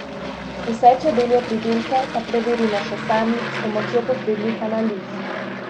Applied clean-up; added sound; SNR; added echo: none; Aircraft; 7 dB; none.